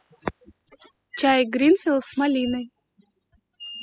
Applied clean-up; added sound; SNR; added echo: classical method spectral subtraction.